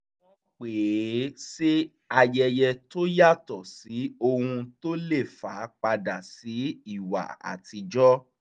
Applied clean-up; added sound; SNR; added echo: none; none; none; none.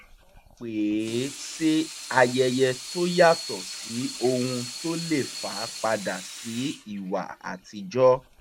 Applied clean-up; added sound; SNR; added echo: none; Sink (filling or washing) / Water tap, faucet; 12 dB; none.